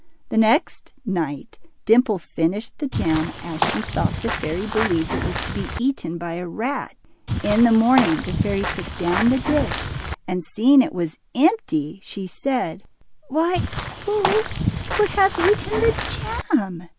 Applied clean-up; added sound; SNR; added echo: none; Walk, footsteps / Bird vocalization, bird call, bird song; 3 dB; none.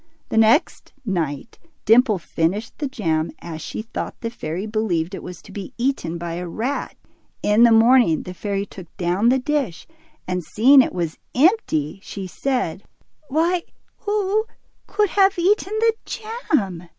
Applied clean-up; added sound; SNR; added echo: none; none; none; none.